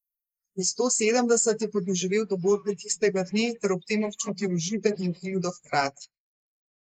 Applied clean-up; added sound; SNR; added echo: neural mask model Resemble Enhance denoiser.